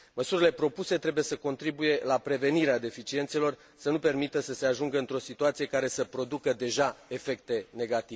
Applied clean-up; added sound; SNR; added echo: none; none; none; none.